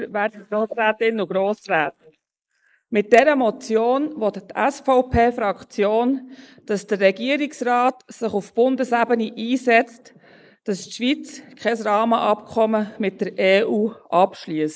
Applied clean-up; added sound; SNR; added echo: neural mask model Resemble Enhance denoiser.